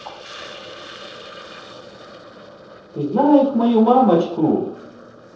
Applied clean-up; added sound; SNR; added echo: neural separator model SepFormer DNS4.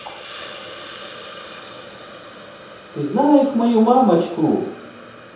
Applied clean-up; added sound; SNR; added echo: none; Hiss; 17 dB; reverberation time 0.7 s.